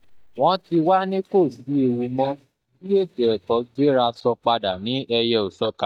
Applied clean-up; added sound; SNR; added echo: neural mask model DeepFilterNet 3.